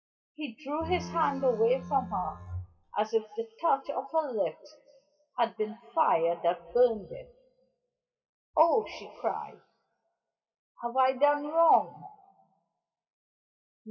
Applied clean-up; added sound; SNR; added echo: classical method WPE with log-MMSE.